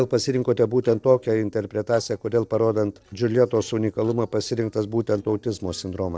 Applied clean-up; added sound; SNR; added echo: neural separator model SepFormer DNS4.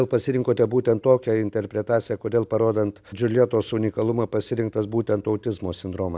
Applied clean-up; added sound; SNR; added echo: none; none; none; none.